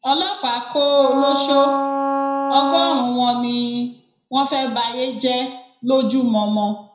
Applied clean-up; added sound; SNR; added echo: none; Wind instrument, woodwind instrument; 2 dB; reverberation time 0.4 s.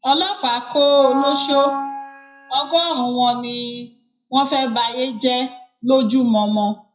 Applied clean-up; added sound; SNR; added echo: classical method WPE with log-MMSE.